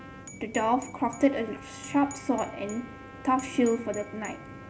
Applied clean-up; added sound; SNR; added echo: none; Trumpet + Glass / Bell; 17 dB; none.